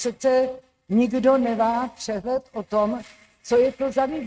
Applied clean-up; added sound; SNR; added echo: neural mask model RNNoise.